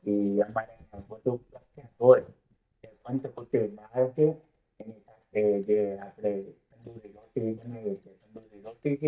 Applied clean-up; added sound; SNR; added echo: neural mask model DeepFilterNet 3.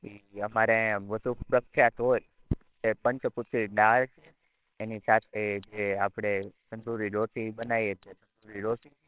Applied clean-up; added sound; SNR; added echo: neural separator model SepFormer WHAMR!.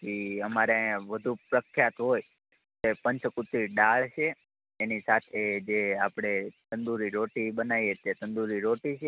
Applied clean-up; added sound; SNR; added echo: none; none; none; none.